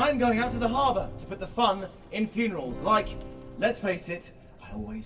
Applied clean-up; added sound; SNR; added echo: none; Acoustic guitar / Strum; 17 dB; reverberation time 1.3 s.